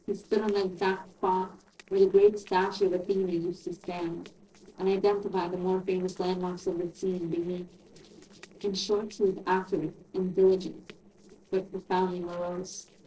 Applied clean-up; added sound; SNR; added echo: neural separator model SepFormer DNS4.